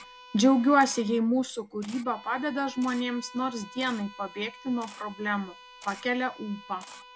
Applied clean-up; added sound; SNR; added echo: none; Bowed string instrument + Camera; 19 dB; none.